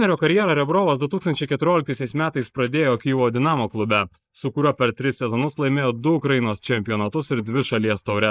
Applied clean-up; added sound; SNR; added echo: neural mask model Resemble Enhance denoiser.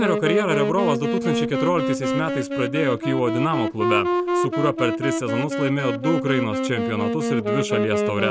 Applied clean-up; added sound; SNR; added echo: none; Wind instrument, woodwind instrument; 0 dB; none.